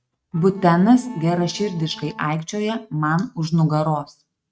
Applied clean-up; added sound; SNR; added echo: neural mask model RNNoise.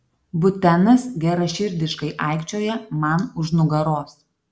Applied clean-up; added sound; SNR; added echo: none; none; none; none.